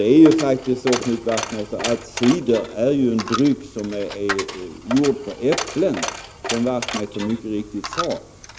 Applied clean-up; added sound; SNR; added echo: none; Coin (dropping); 10 dB; none.